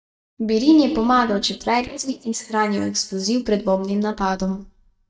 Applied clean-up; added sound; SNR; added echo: neural mask model DeepFilterNet 3.